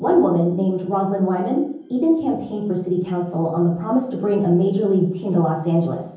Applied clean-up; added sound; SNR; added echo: none; none; none; reverberation time 0.7 s.